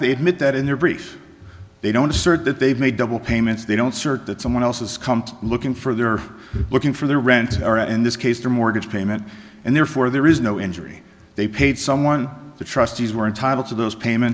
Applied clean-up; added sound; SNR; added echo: none; none; none; none.